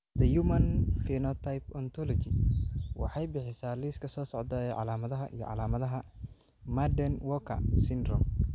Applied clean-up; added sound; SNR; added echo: none; none; none; none.